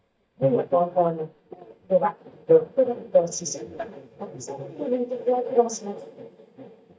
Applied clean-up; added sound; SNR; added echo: neural mask model DeepFilterNet 3.